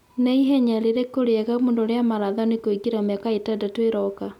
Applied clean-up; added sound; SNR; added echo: none; none; none; none.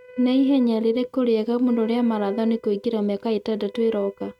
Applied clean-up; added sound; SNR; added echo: neural mask model RNNoise.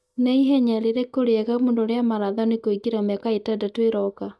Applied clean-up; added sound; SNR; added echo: neural mask model DeepFilterNet 3.